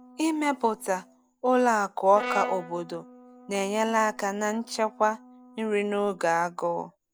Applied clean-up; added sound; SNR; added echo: none; Brass instrument; 15 dB; none.